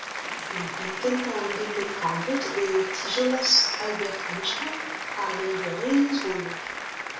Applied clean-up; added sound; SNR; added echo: none; Applause; 5 dB; reverberation time 0.3 s.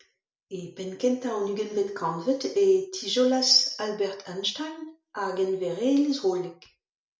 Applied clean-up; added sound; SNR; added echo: none; none; none; none.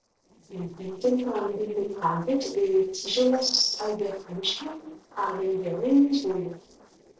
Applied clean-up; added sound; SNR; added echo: neural separator model SepFormer DNS4.